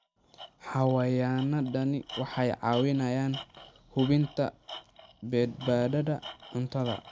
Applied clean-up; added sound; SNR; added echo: none; Tools; 18 dB; none.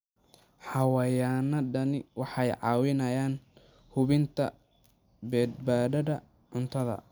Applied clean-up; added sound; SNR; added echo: none; none; none; none.